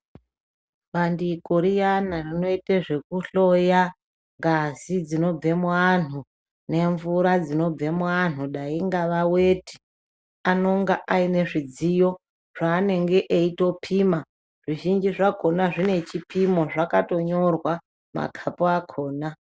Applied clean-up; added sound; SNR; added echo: none; none; none; none.